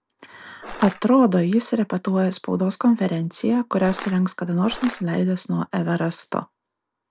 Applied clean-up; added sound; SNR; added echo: none; Crushing; 11 dB; none.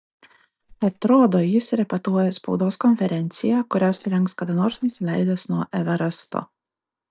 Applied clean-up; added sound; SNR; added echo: neural mask model DeepFilterNet 3.